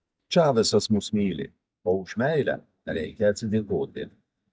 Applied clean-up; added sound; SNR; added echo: neural mask model DeepFilterNet 3.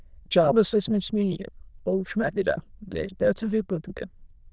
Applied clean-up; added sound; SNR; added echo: neural diffusion model UNIVERSE++.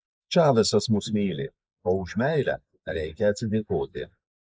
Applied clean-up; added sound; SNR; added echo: neural mask model Resemble Enhance denoiser.